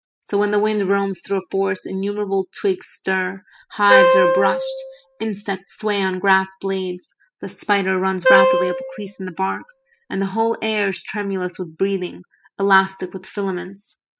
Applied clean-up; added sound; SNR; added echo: classical method spectral subtraction.